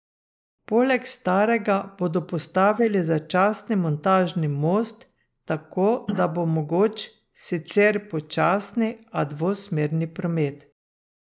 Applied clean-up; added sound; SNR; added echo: neural mask model Resemble Enhance denoiser.